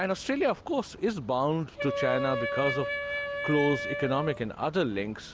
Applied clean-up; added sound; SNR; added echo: none; Wind instrument, woodwind instrument; 4 dB; none.